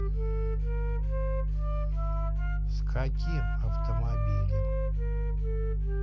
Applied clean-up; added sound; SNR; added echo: none; Wind instrument, woodwind instrument; 14 dB; none.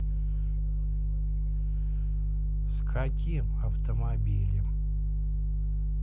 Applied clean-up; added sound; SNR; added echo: none; none; none; none.